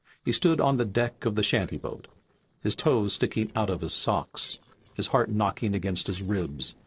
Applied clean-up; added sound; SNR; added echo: neural separator model SepFormer DNS4.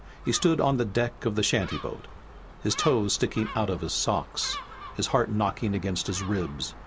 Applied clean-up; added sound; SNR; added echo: none; Gull, seagull; 13 dB; none.